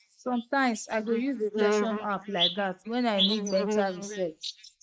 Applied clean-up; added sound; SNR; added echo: neural mask model Resemble Enhance denoiser.